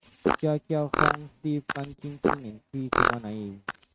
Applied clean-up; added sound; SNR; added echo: neural mask model RNNoise.